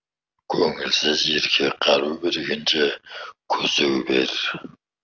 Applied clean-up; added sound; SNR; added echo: none; none; none; none.